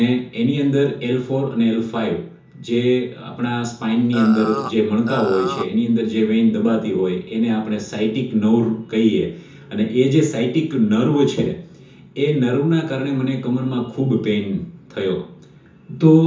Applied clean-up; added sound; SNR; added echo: none; Burping, eructation; 9 dB; reverberation time 0.6 s.